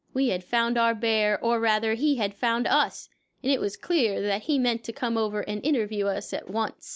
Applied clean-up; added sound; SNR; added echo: none; none; none; none.